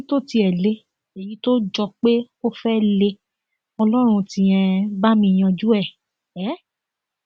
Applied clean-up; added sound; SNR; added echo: none; none; none; none.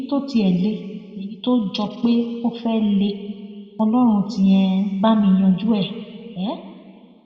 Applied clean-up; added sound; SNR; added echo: none; none; none; reverberation time 2.1 s.